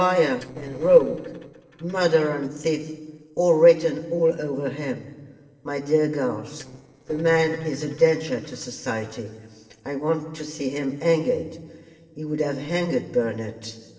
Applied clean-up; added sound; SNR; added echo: neural separator model SepFormer DNS4.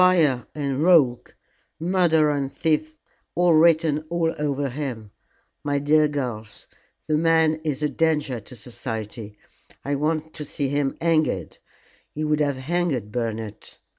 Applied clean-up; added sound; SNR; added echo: none; none; none; none.